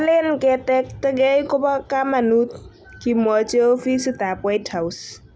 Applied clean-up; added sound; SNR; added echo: none; none; none; none.